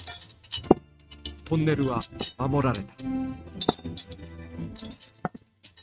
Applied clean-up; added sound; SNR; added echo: neural mask model RNNoise.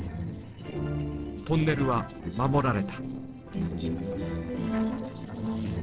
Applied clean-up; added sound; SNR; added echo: neural separator model SepFormer DNS4.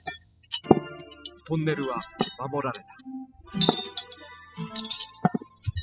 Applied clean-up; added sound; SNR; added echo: classical method spectral subtraction.